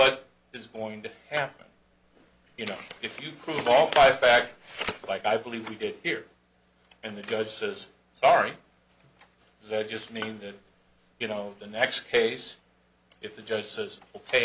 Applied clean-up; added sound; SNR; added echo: none; Bowed string instrument; 20 dB; none.